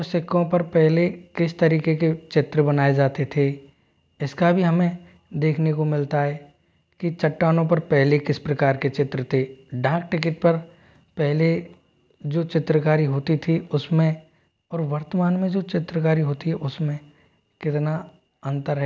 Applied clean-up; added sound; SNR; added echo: none; none; none; none.